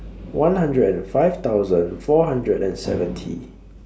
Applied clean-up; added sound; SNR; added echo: none; none; none; none.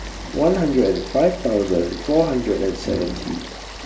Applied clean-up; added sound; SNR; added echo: none; Stream / Frog; 15 dB; reverberation time 2.0 s.